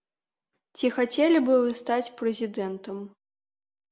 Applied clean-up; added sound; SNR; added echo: none; none; none; none.